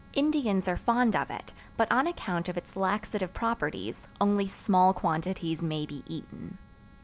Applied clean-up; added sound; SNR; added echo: none; none; none; none.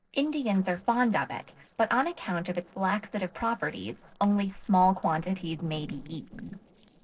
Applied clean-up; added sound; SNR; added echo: neural separator model SepFormer DNS4.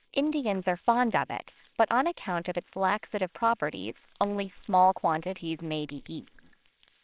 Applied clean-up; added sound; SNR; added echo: neural separator model SepFormer WHAMR!.